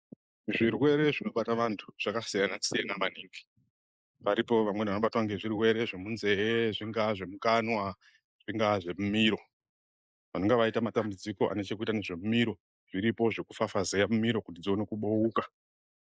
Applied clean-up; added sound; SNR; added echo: neural mask model Resemble Enhance denoiser.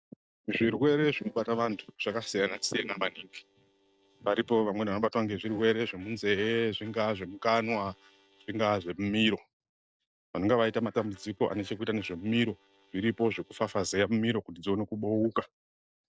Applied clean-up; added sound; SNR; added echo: neural separator model SepFormer DNS4.